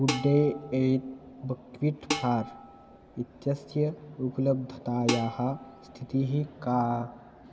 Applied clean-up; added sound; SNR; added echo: none; Dishes, pots, and pans; 10 dB; none.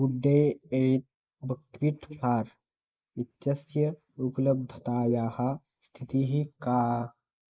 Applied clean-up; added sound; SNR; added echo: neural mask model Resemble Enhance denoiser.